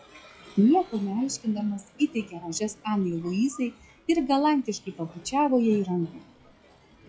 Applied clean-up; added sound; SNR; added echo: classical method log-MMSE.